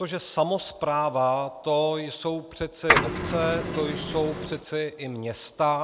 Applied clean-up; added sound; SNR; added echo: none; Printer; -1 dB; none.